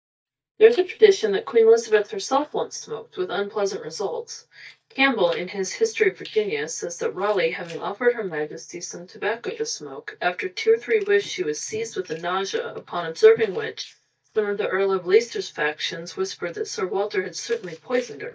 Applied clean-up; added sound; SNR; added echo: neural mask model DeepFilterNet 3.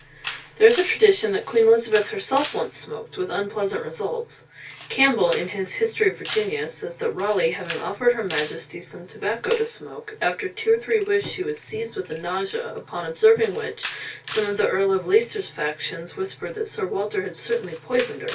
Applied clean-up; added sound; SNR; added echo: none; Camera; 15 dB; reverberation time 0.2 s.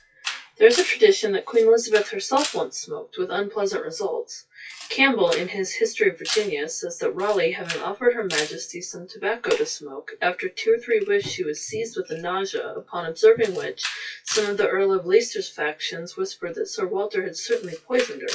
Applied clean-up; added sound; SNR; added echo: classical method WPE with log-MMSE.